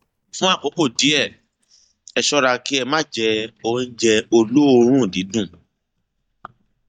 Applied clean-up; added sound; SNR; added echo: neural mask model DeepFilterNet 3.